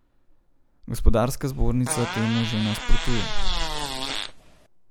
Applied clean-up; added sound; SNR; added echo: none; Fart; 10 dB; none.